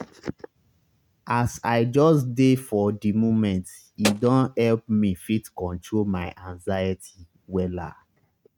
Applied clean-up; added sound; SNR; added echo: neural mask model RNNoise.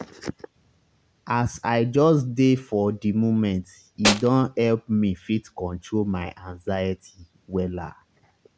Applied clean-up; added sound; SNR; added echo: none; Tools; -2 dB; none.